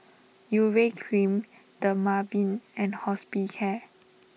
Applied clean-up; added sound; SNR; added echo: none; none; none; none.